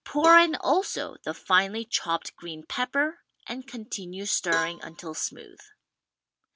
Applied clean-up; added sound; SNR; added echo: none; Cowbell; 14 dB; none.